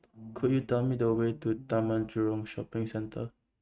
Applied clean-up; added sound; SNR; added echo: neural mask model RNNoise.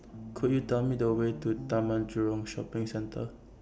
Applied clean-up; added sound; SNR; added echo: none; Bass guitar; 13 dB; none.